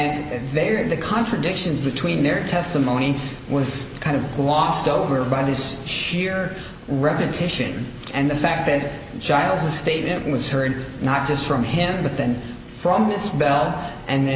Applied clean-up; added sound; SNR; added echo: none; none; none; none.